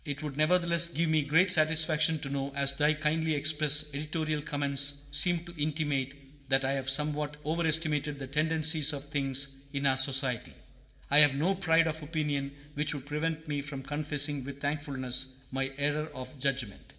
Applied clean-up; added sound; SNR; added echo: none; none; none; reverberation time 0.9 s.